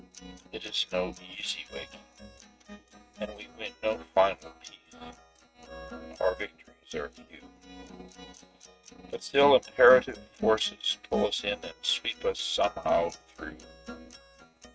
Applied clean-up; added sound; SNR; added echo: neural mask model RNNoise.